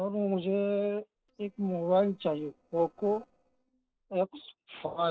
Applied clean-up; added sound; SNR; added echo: neural separator model SepFormer DNS4.